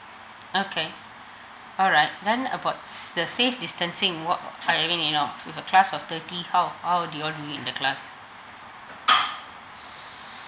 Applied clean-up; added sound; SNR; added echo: none; none; none; none.